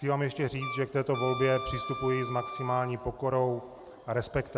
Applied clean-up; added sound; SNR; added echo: none; Wind instrument, woodwind instrument; 9 dB; none.